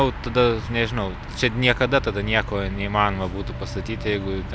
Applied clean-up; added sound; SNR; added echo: none; none; none; none.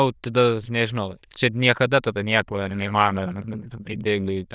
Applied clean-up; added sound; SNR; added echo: neural diffusion model UNIVERSE++.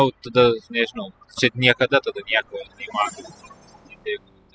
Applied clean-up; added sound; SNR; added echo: classical method spectral subtraction.